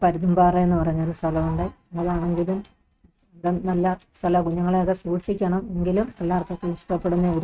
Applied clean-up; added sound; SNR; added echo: neural mask model RNNoise.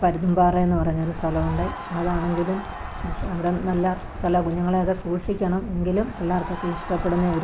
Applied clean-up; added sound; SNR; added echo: none; Thunder + Crowd; 12 dB; none.